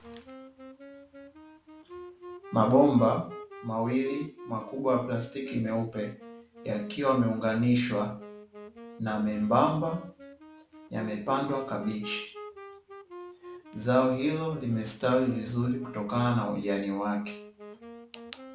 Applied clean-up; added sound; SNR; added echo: none; Wind instrument, woodwind instrument; 17 dB; none.